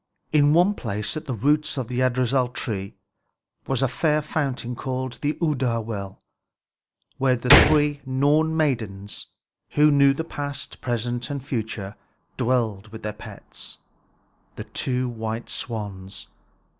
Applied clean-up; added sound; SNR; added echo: none; Gunshot, gunfire; -2 dB; none.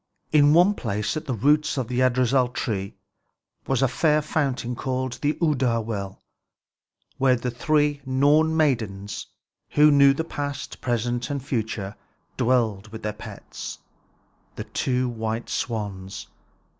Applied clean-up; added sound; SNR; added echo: none; none; none; none.